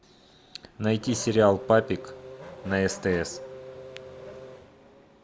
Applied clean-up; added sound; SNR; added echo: none; Race car, auto racing / Accelerating, revving, vroom; 15 dB; none.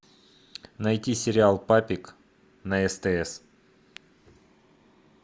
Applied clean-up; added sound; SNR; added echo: none; none; none; none.